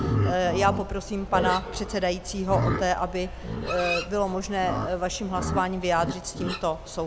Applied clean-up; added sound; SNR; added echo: none; Livestock, farm animals, working animals; 3 dB; none.